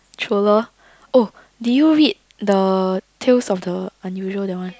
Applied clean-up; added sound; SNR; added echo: none; none; none; none.